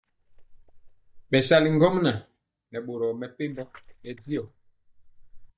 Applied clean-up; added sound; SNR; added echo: neural mask model DeepFilterNet 3.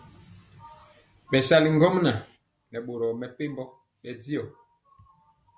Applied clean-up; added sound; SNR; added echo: none; none; none; none.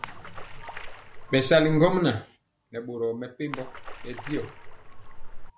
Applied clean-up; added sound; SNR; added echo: none; Splash, splatter; 7 dB; none.